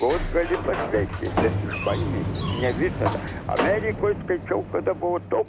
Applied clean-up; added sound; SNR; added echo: none; Sliding door; 2 dB; none.